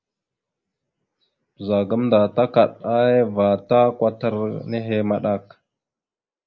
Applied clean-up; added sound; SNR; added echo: neural mask model Resemble Enhance denoiser.